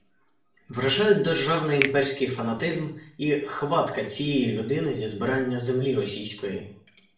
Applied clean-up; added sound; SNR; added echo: none; Finger snapping; 10 dB; reverberation time 0.5 s.